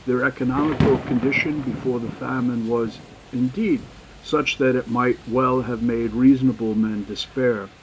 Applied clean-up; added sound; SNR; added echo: none; Thunder / Rain; 11 dB; none.